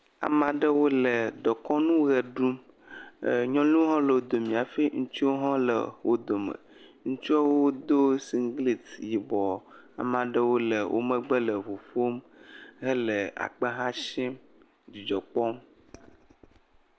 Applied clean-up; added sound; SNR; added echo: none; none; none; none.